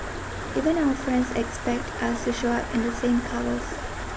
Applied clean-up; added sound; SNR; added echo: none; Stream; 6 dB; none.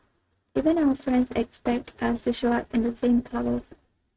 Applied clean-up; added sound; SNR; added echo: neural mask model RNNoise.